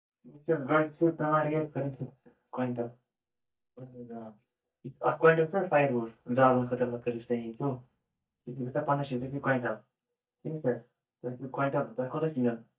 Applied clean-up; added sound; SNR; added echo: neural mask model DeepFilterNet 3.